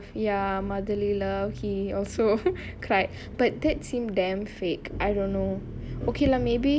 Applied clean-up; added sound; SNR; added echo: none; none; none; none.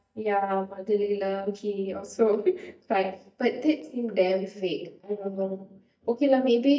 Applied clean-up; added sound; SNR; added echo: neural mask model DeepFilterNet 3.